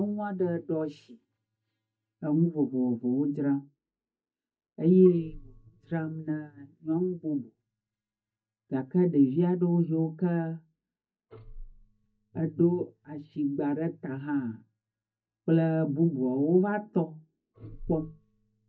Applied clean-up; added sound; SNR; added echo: neural mask model DeepFilterNet 3.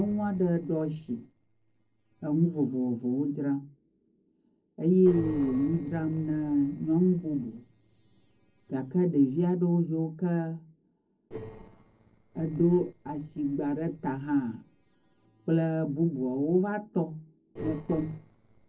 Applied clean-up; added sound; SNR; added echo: neural separator model SepFormer DNS4.